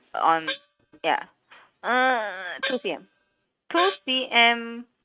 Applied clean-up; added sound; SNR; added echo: neural mask model RNNoise.